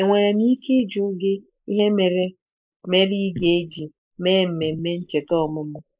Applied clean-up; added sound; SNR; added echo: neural mask model Resemble Enhance denoiser.